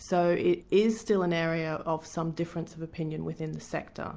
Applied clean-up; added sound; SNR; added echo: none; none; none; none.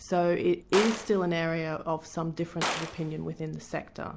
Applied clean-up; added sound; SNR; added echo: none; Gunshot, gunfire; 8 dB; none.